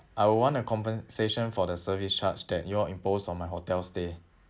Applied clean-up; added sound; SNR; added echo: none; none; none; none.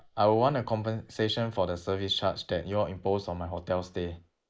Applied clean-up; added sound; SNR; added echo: neural mask model Resemble Enhance denoiser.